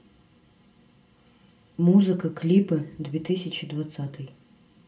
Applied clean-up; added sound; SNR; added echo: none; none; none; reverberation time 0.2 s.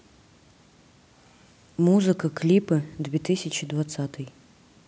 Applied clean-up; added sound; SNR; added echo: none; none; none; none.